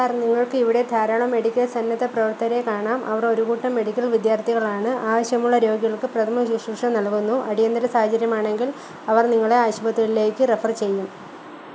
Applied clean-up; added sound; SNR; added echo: none; none; none; none.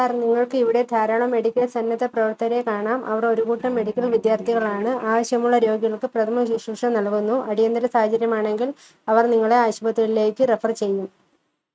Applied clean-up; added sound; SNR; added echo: neural mask model RNNoise.